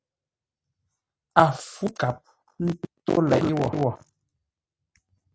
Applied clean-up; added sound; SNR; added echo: none; none; none; none.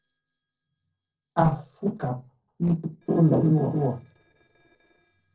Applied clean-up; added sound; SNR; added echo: neural separator model SepFormer DNS4.